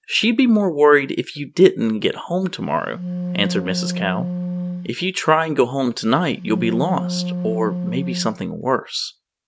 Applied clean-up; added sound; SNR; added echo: none; Wind instrument, woodwind instrument; 7 dB; none.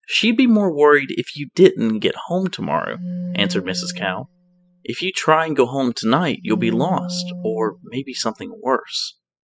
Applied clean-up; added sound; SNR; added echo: classical method spectral subtraction.